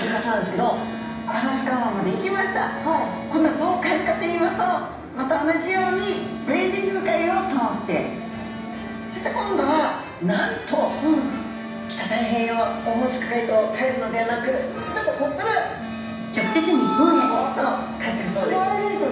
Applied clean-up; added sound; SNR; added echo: none; Wind instrument, woodwind instrument; 11 dB; reverberation time 0.9 s.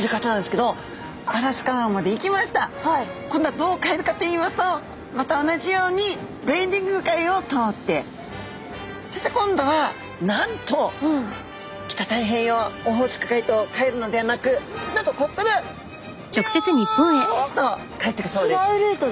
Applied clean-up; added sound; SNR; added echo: none; none; none; none.